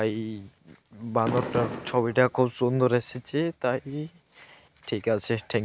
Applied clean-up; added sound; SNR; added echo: none; Fireworks; 7 dB; none.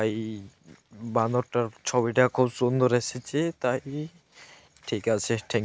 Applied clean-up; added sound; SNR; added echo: none; none; none; none.